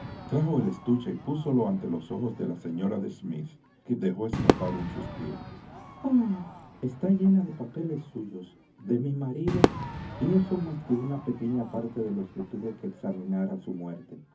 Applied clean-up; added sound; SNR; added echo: none; Crowd / Fireworks; 6 dB; reverberation time 0.3 s.